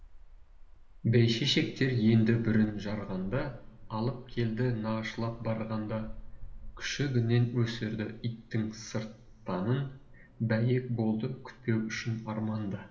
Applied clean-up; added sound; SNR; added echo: none; Cricket; 17 dB; reverberation time 2.3 s.